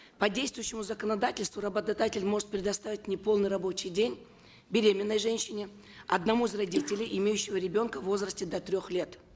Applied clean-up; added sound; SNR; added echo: neural mask model Resemble Enhance denoiser.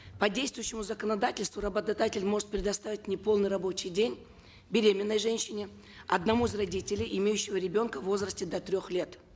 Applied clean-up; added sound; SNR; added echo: none; none; none; none.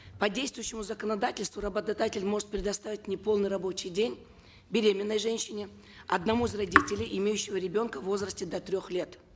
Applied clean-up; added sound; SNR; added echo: none; Raindrop / Drip; -1 dB; none.